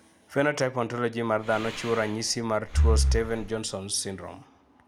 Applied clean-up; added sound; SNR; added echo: none; Breathing; -1 dB; none.